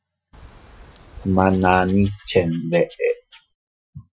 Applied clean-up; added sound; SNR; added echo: classical method Wiener filter.